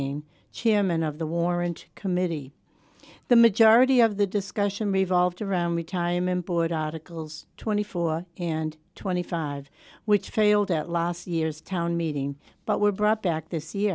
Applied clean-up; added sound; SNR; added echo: none; none; none; none.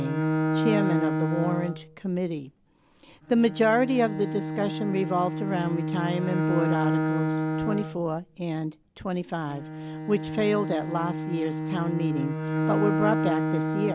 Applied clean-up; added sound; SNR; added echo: none; Bowed string instrument; 1 dB; none.